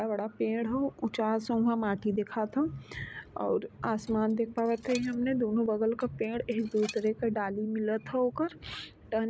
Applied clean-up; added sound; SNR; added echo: none; Dishes, pots, and pans; 19 dB; none.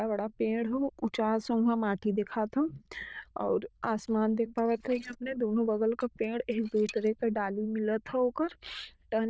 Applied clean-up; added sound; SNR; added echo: neural diffusion model UNIVERSE++.